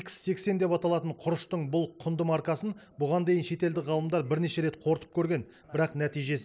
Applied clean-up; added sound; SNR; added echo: none; none; none; none.